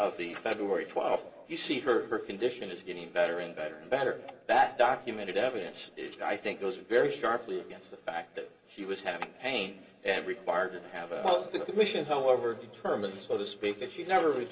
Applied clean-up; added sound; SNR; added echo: none; none; none; reverberation time 2.2 s.